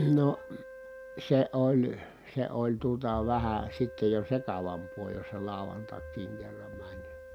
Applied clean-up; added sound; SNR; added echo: none; Wind instrument, woodwind instrument; 16 dB; none.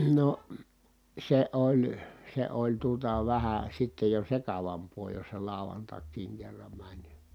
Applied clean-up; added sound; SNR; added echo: none; none; none; none.